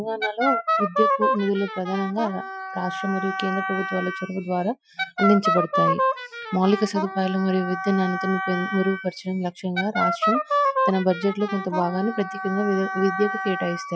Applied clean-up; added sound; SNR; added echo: classical method Wiener filter.